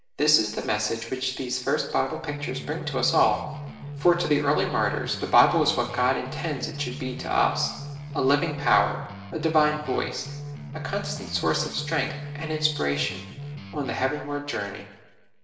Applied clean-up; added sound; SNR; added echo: none; Guitar; 10 dB; reverberation time 0.9 s.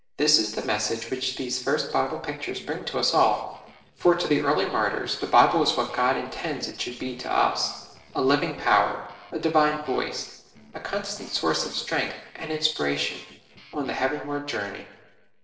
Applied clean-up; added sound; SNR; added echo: neural separator model SepFormer DNS4.